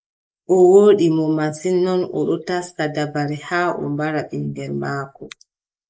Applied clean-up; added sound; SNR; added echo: neural mask model Resemble Enhance denoiser.